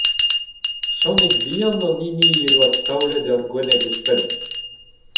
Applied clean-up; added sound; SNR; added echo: none; Bell; -2 dB; reverberation time 0.7 s.